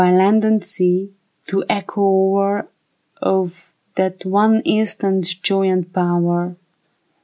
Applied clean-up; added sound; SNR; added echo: none; none; none; none.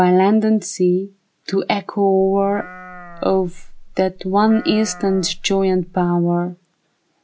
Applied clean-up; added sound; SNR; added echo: none; Livestock, farm animals, working animals; 17 dB; none.